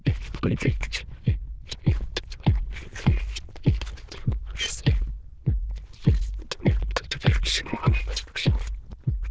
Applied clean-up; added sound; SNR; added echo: neural diffusion model UNIVERSE++.